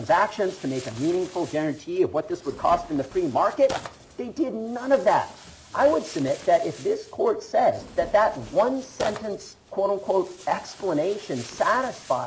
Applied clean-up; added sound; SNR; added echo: none; Tearing; 18 dB; none.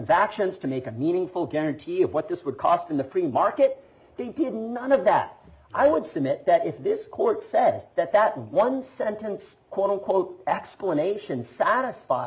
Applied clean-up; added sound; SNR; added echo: none; none; none; none.